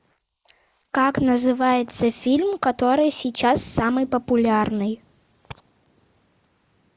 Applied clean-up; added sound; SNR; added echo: neural mask model Resemble Enhance denoiser.